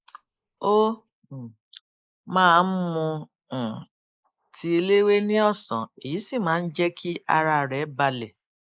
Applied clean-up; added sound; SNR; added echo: neural mask model Resemble Enhance denoiser.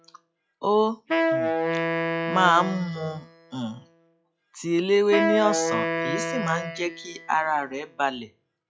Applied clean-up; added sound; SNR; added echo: classical method log-MMSE.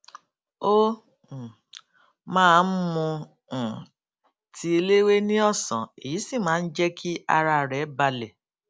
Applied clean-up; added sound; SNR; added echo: none; none; none; none.